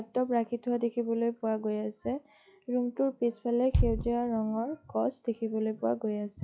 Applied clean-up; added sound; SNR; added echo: classical method log-MMSE.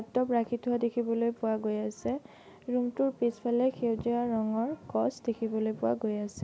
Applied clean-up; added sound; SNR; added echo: none; none; none; none.